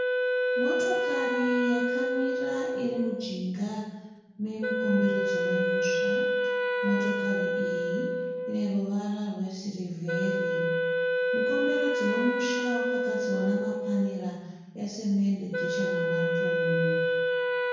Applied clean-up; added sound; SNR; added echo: none; Wind instrument, woodwind instrument; -3 dB; reverberation time 1.0 s.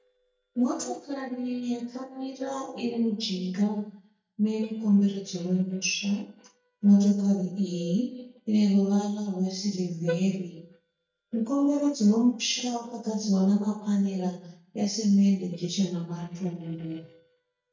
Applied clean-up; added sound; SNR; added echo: neural mask model DeepFilterNet 3.